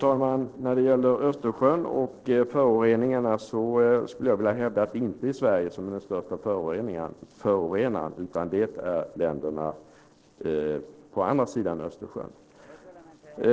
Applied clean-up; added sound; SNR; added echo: neural separator model SepFormer DNS4.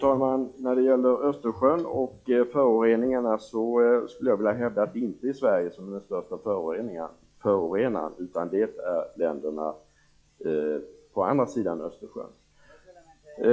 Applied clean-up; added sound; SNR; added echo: classical method log-MMSE.